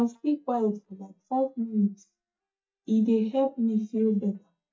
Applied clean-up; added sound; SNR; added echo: neural mask model DeepFilterNet 3.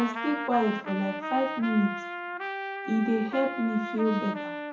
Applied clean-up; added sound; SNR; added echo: none; Trumpet; 6 dB; reverberation time 0.6 s.